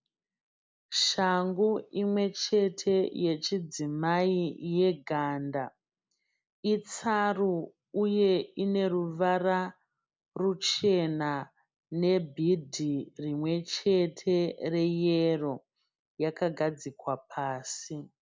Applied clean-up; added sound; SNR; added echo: none; none; none; none.